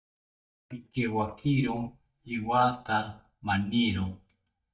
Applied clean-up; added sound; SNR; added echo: neural mask model DeepFilterNet 3.